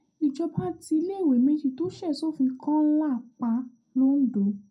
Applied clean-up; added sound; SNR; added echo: none; none; none; reverberation time 0.2 s.